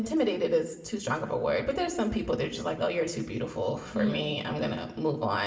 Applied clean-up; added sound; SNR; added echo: none; none; none; reverberation time 0.7 s.